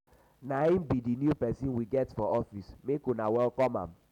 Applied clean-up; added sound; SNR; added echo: none; none; none; none.